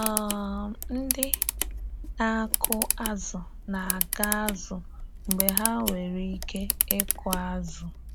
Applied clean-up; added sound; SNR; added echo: none; Camera; -1 dB; none.